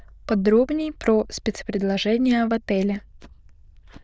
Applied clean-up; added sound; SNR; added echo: neural diffusion model UNIVERSE++.